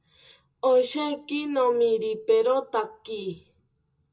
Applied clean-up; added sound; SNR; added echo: none; none; none; reverberation time 0.2 s.